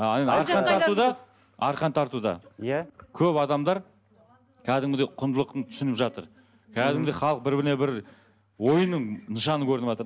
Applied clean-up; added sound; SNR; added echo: none; none; none; none.